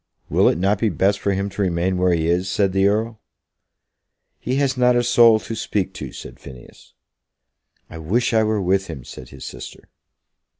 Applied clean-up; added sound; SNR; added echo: none; none; none; none.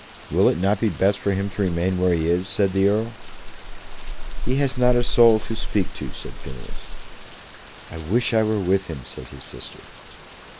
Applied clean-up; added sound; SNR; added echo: none; Rain; 4 dB; none.